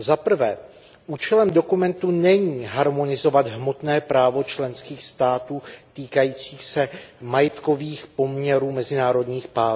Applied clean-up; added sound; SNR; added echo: none; none; none; none.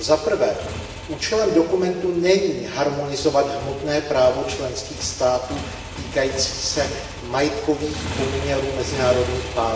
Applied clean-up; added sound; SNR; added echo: none; Motorcycle; 11 dB; reverberation time 1.3 s.